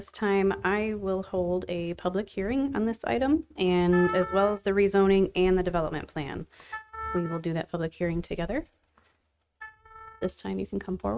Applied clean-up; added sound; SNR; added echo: neural mask model RNNoise.